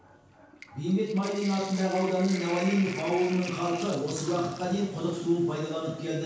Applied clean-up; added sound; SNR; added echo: none; Sink (filling or washing); 14 dB; reverberation time 0.6 s.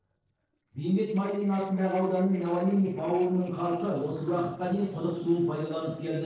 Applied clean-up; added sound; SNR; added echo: neural separator model SepFormer DNS4.